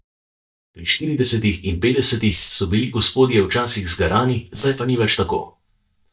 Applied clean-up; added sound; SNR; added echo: neural mask model DeepFilterNet 3.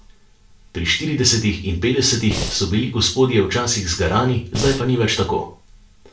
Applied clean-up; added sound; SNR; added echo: none; Breathing; 5 dB; reverberation time 0.3 s.